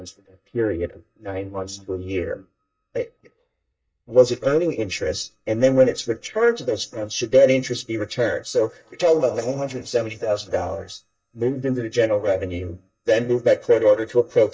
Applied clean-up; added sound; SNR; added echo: neural mask model DeepFilterNet 3.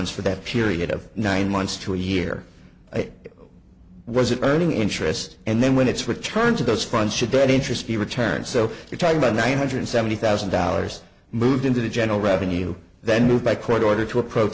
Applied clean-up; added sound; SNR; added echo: none; none; none; none.